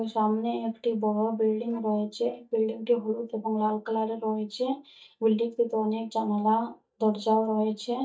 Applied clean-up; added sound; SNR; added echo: neural mask model DeepFilterNet 3.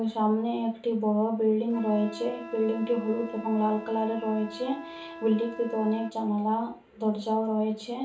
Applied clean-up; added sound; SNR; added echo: none; Wind instrument, woodwind instrument; 16 dB; reverberation time 0.3 s.